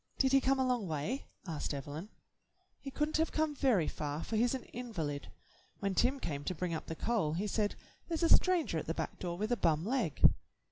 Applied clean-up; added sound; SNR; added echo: none; none; none; none.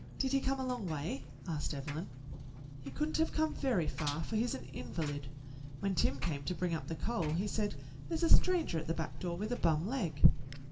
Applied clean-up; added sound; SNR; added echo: none; Engine; 13 dB; reverberation time 0.7 s.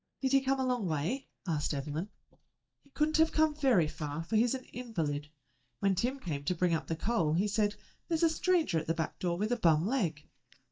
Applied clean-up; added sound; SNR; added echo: neural mask model DeepFilterNet 3.